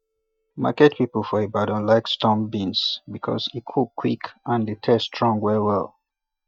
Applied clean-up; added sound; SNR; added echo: neural mask model DeepFilterNet 3.